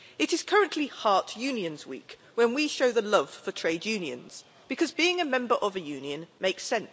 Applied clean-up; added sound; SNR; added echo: none; none; none; none.